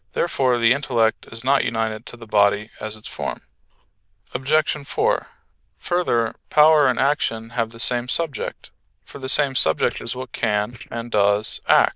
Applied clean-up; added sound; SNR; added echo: neural diffusion model UNIVERSE++.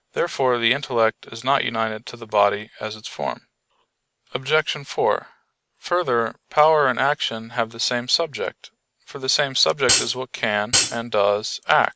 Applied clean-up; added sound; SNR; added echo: none; Hi-hat; -2 dB; none.